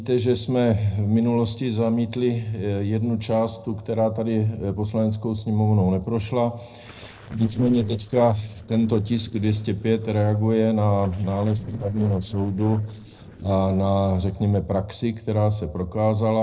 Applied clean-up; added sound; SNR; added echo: neural separator model SepFormer DNS4.